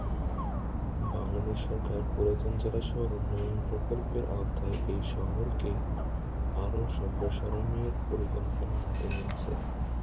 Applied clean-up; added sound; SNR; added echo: none; Dog; -5 dB; none.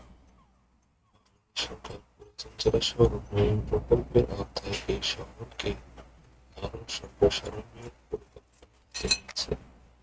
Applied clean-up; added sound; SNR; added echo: neural mask model RNNoise.